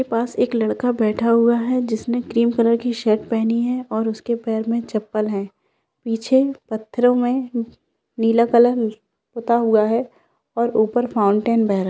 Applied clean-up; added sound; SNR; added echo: none; none; none; none.